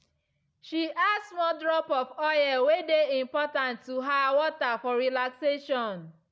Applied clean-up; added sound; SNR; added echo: none; none; none; none.